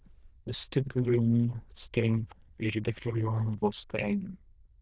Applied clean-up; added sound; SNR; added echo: neural diffusion model UNIVERSE++.